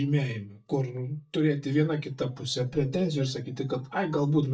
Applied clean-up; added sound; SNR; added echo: neural mask model DeepFilterNet 3.